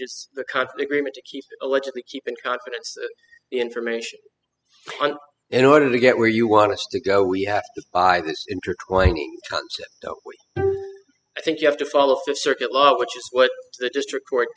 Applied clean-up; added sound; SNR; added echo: classical method spectral subtraction.